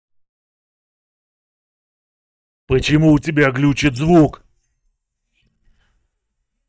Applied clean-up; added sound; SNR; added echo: neural mask model DeepFilterNet 3.